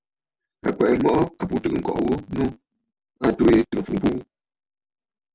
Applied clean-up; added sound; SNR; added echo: none; none; none; none.